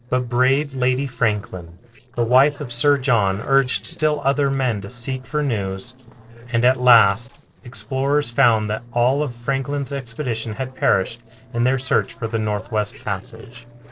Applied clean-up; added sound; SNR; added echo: neural separator model SepFormer DNS4.